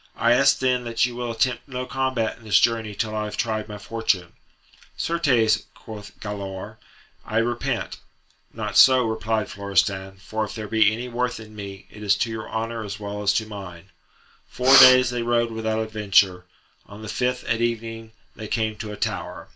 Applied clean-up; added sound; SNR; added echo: none; Breathing; -3 dB; reverberation time 0.2 s.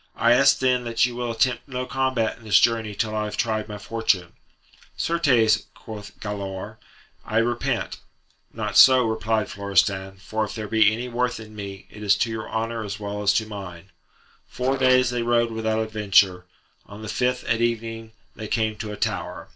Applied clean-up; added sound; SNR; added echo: neural separator model SepFormer DNS4.